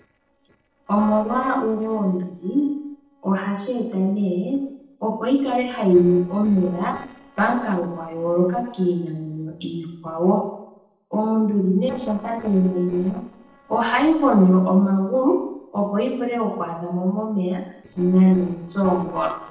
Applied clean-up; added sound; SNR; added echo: neural separator model SepFormer DNS4.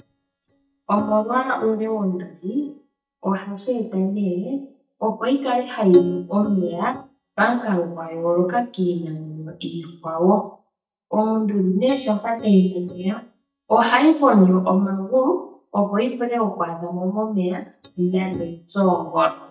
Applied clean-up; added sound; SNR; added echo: neural mask model DeepFilterNet 3.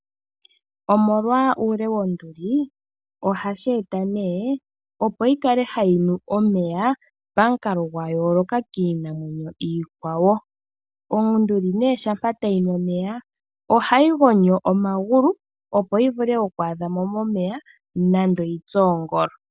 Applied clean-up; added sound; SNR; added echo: none; none; none; none.